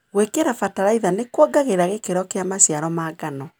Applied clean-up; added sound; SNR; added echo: none; none; none; none.